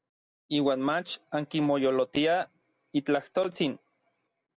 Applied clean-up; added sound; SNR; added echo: none; none; none; none.